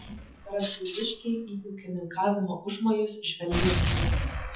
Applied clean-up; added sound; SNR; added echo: classical method WPE with log-MMSE.